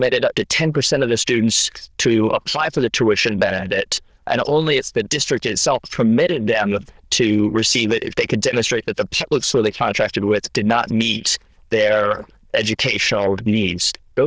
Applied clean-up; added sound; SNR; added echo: neural diffusion model UNIVERSE++.